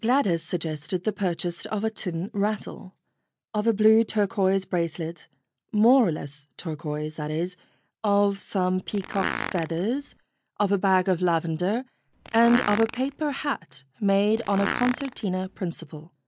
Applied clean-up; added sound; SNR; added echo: none; Fart; 9 dB; none.